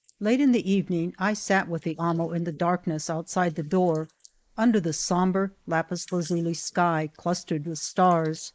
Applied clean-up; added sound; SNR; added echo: neural mask model Resemble Enhance denoiser.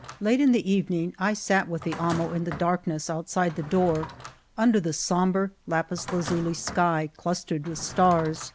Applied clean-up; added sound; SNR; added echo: none; Drawer open or close; 16 dB; none.